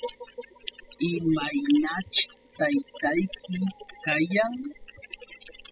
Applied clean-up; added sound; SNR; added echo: classical method spectral subtraction.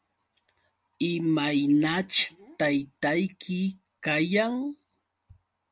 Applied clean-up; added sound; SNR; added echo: none; none; none; none.